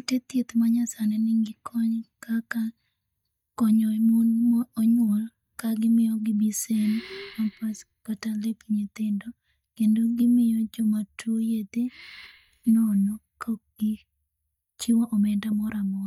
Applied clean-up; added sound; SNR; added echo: neural mask model DeepFilterNet 3.